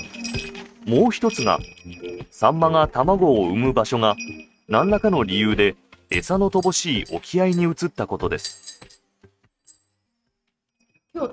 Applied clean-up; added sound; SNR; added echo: neural mask model RNNoise.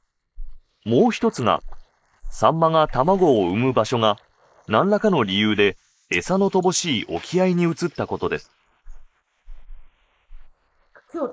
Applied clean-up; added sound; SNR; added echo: neural mask model Resemble Enhance denoiser.